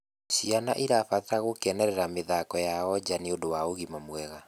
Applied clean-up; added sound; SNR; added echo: none; none; none; none.